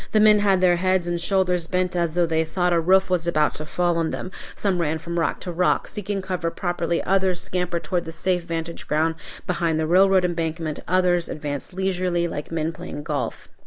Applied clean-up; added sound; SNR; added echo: none; none; none; none.